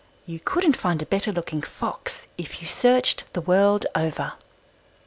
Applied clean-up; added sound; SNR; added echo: none; none; none; none.